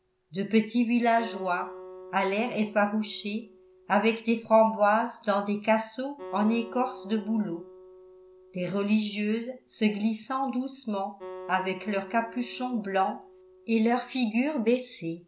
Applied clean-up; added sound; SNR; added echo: none; Acoustic guitar; 19 dB; none.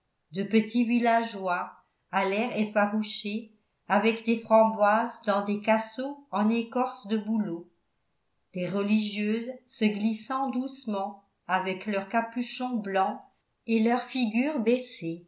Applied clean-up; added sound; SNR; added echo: none; none; none; none.